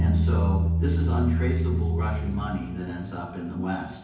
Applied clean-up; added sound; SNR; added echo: none; Bass guitar; -5 dB; reverberation time 0.9 s.